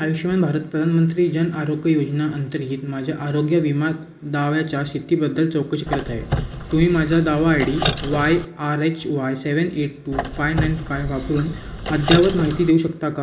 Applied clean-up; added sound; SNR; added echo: none; Squeak; 6 dB; reverberation time 1.5 s.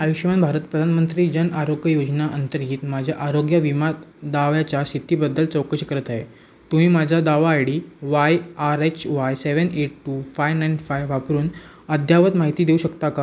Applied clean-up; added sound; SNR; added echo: none; none; none; none.